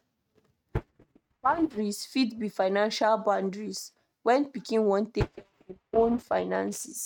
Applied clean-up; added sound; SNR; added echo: neural mask model RNNoise.